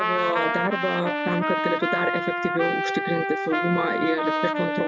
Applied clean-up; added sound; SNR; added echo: none; Trumpet; -1 dB; none.